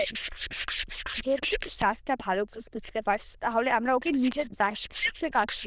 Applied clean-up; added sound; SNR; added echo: neural diffusion model UNIVERSE++.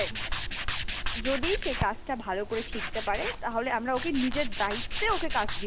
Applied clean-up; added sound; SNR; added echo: none; Tools; 1 dB; none.